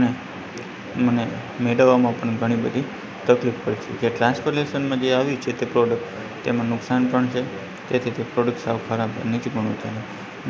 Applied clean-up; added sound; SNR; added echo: none; none; none; none.